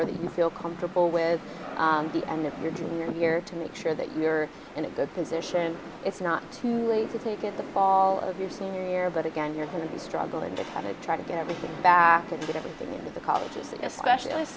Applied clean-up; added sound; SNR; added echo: none; Rain; 12 dB; none.